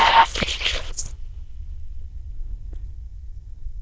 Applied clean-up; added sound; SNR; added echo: neural diffusion model UNIVERSE++.